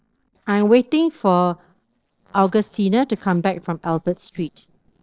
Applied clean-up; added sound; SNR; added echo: neural separator model SepFormer DNS4.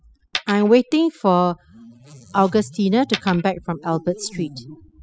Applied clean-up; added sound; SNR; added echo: classical method spectral subtraction.